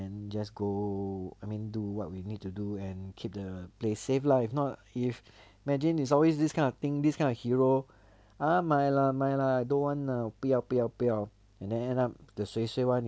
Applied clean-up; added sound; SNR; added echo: none; none; none; none.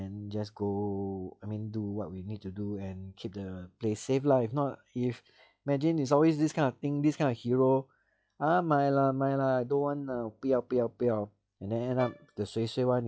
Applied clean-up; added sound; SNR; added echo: classical method log-MMSE.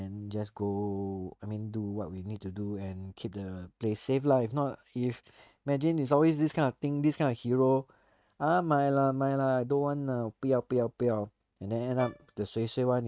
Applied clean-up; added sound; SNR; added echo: neural mask model RNNoise.